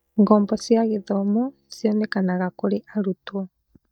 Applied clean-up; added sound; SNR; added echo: neural mask model DeepFilterNet 3.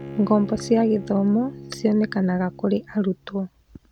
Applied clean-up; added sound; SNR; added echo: none; Bowed string instrument; 15 dB; none.